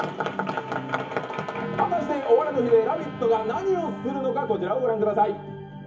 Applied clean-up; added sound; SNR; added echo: none; Trumpet; 19 dB; reverberation time 0.3 s.